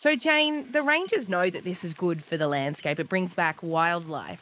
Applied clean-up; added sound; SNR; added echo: neural mask model Resemble Enhance denoiser.